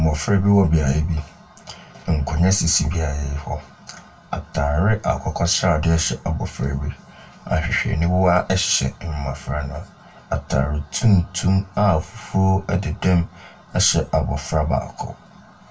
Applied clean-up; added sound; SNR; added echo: none; none; none; reverberation time 0.2 s.